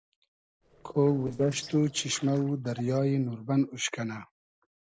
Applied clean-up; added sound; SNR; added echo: neural separator model SepFormer DNS4.